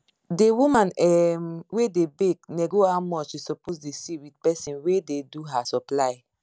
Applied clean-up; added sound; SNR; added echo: none; none; none; none.